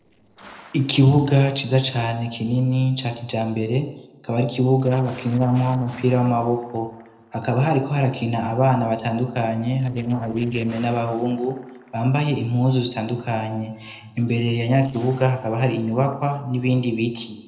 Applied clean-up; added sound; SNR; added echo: neural separator model SepFormer DNS4.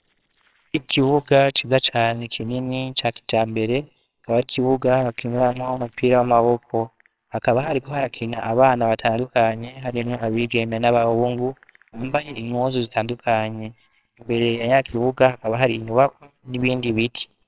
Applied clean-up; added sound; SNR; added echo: neural separator model SepFormer WHAMR!.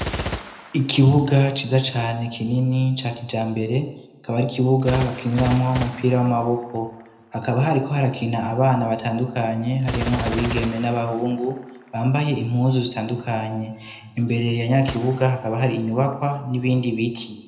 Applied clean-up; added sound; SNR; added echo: none; Gunshot, gunfire; 14 dB; reverberation time 0.7 s.